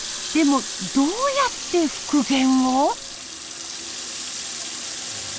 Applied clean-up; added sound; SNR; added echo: none; Water tap, faucet; 8 dB; none.